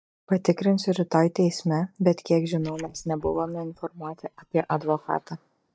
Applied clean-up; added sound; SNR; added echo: neural mask model DeepFilterNet 3.